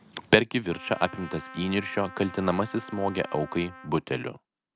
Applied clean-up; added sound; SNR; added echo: none; Trumpet; 18 dB; none.